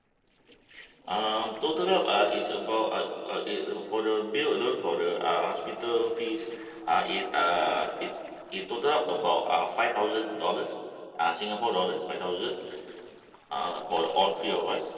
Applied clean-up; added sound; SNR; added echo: neural separator model SepFormer DNS4.